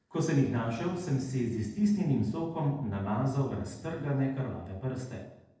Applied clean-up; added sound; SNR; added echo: neural separator model SepFormer DNS4.